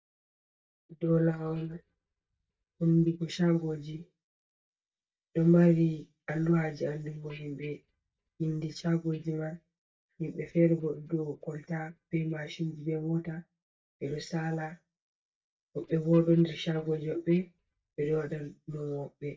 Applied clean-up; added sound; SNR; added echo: neural mask model DeepFilterNet 3.